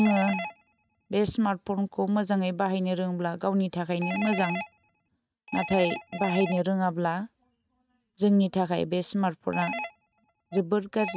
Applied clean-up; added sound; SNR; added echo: neural mask model RNNoise.